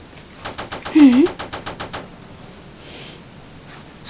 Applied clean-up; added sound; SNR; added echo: none; Gunshot, gunfire; 11 dB; none.